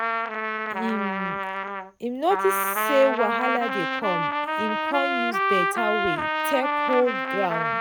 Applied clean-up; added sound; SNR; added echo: none; Trumpet; -1 dB; none.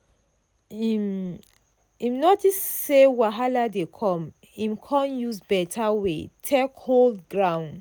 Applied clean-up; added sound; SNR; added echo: none; none; none; none.